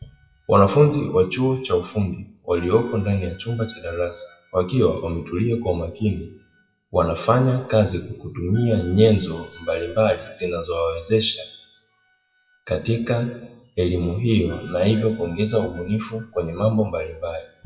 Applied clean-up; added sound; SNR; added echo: classical method WPE with log-MMSE.